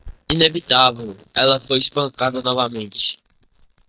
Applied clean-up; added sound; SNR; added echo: neural mask model DeepFilterNet 3.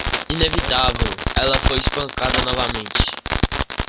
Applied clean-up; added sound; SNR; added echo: none; Fireworks; -2 dB; none.